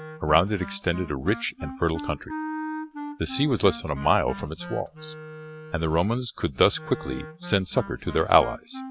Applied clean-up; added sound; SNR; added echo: none; Wind instrument, woodwind instrument; 12 dB; none.